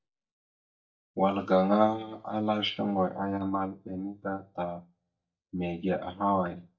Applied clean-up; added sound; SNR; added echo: neural mask model DeepFilterNet 3.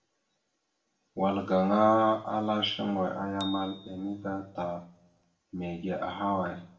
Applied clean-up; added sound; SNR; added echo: none; Bicycle bell; 18 dB; reverberation time 0.5 s.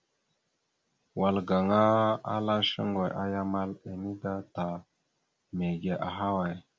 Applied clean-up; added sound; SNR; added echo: none; none; none; none.